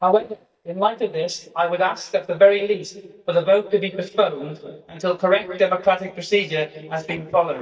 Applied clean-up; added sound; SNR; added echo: neural mask model DeepFilterNet 3.